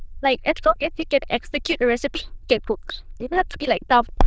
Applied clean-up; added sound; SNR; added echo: neural diffusion model UNIVERSE++.